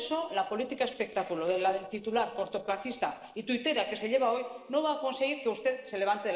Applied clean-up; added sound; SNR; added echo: neural separator model SepFormer DNS4.